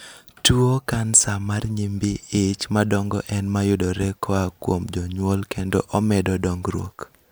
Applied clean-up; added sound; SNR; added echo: none; none; none; none.